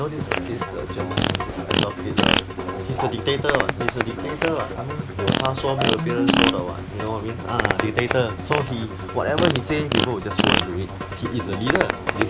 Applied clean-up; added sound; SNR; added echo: none; Fart + Musical instrument; -2 dB; none.